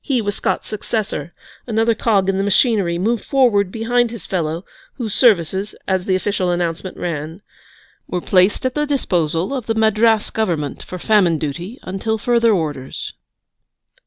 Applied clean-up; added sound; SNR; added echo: none; none; none; none.